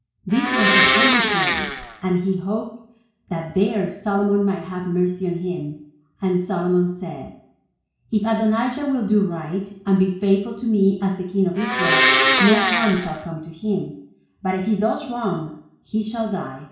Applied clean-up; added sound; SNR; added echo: none; Domestic sounds, home sounds; -5 dB; reverberation time 0.6 s.